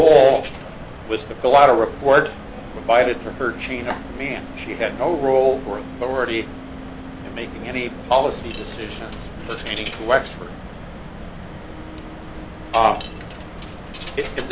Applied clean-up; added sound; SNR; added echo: none; Coin (dropping); 12 dB; none.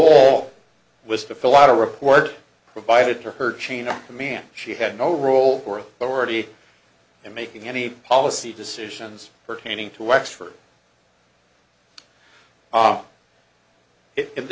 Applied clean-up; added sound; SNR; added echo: none; none; none; none.